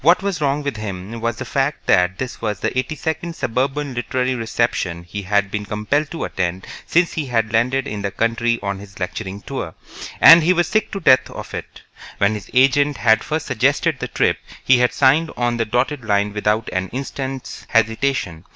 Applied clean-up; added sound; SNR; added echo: none; none; none; none.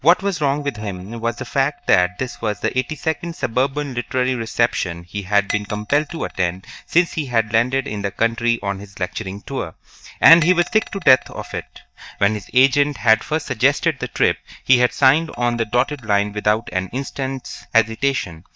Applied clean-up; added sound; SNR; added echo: neural mask model DeepFilterNet 3.